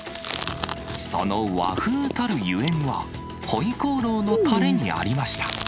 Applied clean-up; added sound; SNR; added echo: none; Chewing, mastication; 5 dB; none.